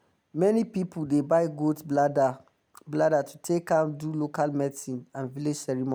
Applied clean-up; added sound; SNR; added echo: none; none; none; none.